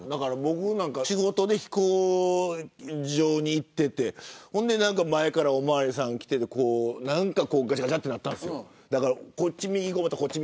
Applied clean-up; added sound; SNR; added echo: none; none; none; none.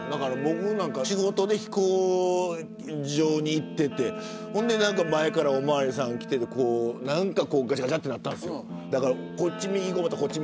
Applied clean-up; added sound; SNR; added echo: none; Guitar; 11 dB; none.